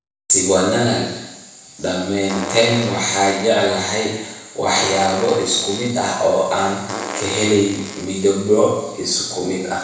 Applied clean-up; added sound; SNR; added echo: none; Fart; 12 dB; reverberation time 1.0 s.